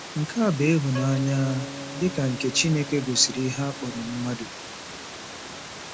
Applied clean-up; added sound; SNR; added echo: none; Organ + Water; 10 dB; none.